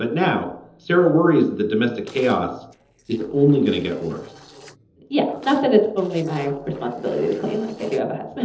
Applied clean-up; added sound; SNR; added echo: neural separator model SepFormer DNS4.